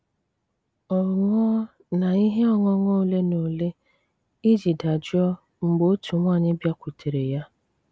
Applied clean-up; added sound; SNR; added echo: none; none; none; none.